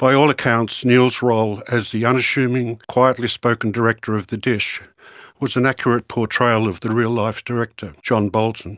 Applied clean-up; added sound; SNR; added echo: none; none; none; none.